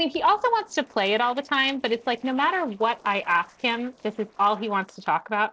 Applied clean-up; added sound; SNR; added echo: neural separator model SepFormer DNS4.